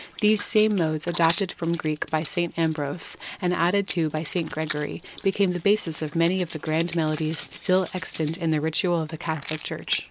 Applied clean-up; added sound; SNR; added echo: neural mask model Resemble Enhance denoiser.